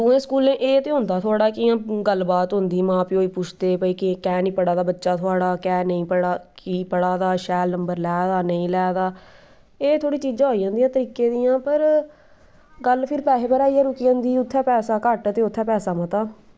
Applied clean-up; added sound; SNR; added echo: none; none; none; none.